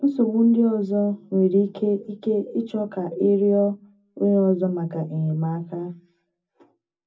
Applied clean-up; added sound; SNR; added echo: none; none; none; reverberation time 0.4 s.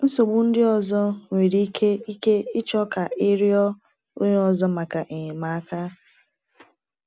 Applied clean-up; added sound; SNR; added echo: none; none; none; none.